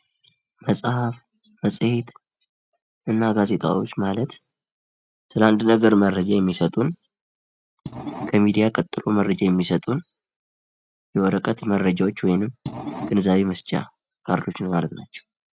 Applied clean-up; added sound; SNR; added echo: neural mask model RNNoise.